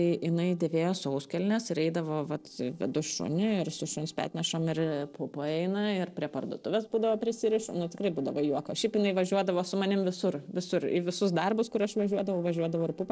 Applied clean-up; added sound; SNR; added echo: neural separator model SepFormer DNS4.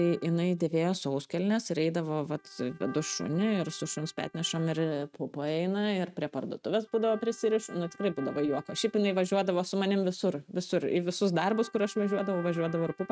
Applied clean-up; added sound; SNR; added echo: neural mask model RNNoise.